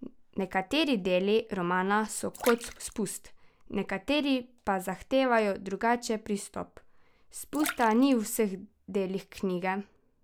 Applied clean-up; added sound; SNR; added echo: none; Splash, splatter; 14 dB; none.